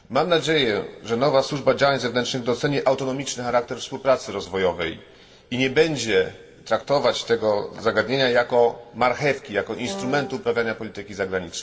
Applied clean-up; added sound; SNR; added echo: none; Wind instrument, woodwind instrument; 11 dB; reverberation time 1.4 s.